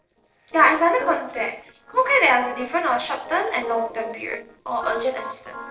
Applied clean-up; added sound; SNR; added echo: neural separator model SepFormer DNS4.